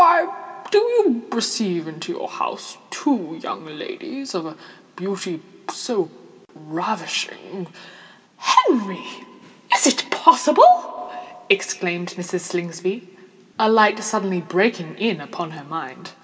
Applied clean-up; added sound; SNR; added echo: none; none; none; none.